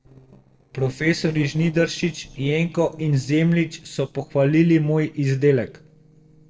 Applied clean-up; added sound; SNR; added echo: neural separator model SepFormer DNS4.